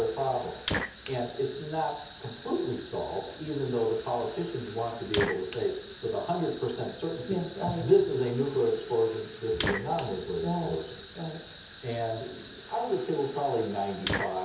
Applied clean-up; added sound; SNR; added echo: none; Fire; 10 dB; reverberation time 0.8 s.